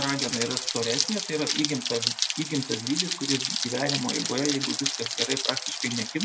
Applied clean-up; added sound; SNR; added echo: none; Rain; 0 dB; none.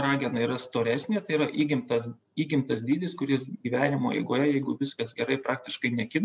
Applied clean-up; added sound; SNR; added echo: none; none; none; none.